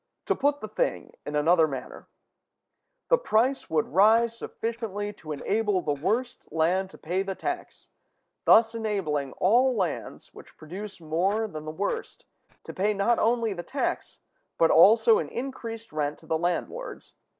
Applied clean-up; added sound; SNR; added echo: neural separator model SepFormer DNS4.